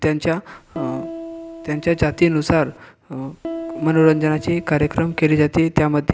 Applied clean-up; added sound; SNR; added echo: none; Piano; 14 dB; none.